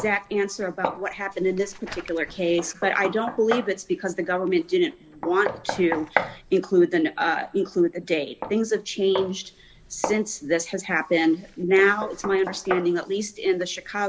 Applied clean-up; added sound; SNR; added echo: none; Knock; 11 dB; none.